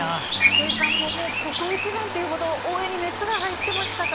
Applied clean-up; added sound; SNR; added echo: none; Bird vocalization, bird call, bird song; -2 dB; none.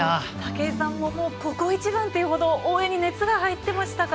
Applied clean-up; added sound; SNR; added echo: none; none; none; none.